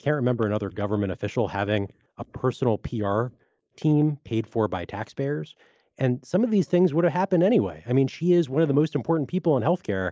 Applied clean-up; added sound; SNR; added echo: neural mask model Resemble Enhance denoiser.